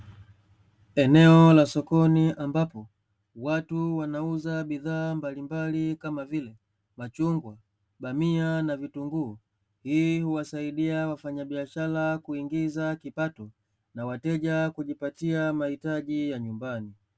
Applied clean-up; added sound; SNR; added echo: none; none; none; none.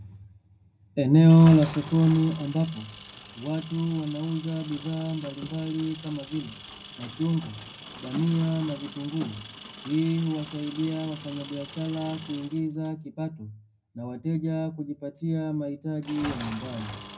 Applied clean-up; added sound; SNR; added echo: none; Engine; 15 dB; reverberation time 0.4 s.